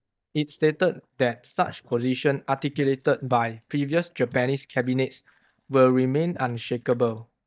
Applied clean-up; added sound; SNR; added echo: neural mask model DeepFilterNet 3.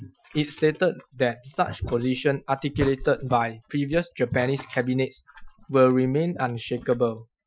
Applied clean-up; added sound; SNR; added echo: classical method Wiener filter.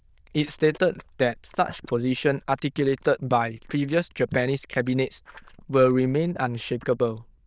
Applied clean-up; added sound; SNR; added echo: neural diffusion model UNIVERSE++.